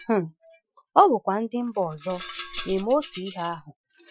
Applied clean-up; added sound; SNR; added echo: classical method Wiener filter.